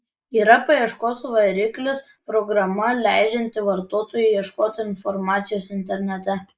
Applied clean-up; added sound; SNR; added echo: neural mask model Resemble Enhance denoiser.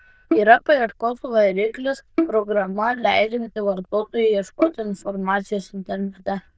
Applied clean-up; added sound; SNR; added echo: neural diffusion model UNIVERSE++.